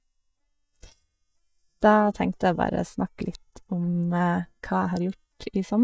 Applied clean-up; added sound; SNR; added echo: neural mask model DeepFilterNet 3.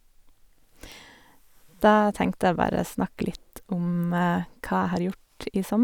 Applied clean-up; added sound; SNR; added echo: none; none; none; none.